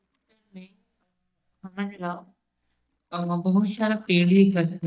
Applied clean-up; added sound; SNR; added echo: neural mask model DeepFilterNet 3.